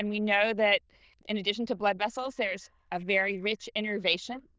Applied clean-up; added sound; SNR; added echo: neural diffusion model UNIVERSE++.